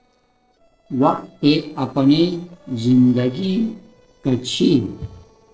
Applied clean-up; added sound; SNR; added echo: neural separator model SepFormer DNS4.